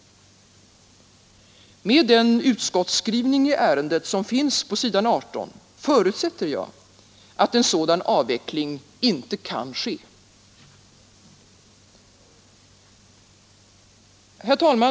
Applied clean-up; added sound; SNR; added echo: none; none; none; none.